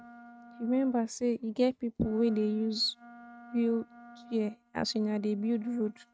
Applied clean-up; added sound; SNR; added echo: neural mask model RNNoise.